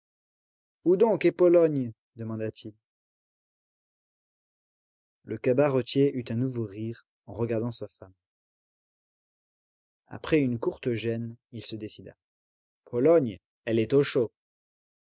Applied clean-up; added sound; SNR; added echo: none; none; none; none.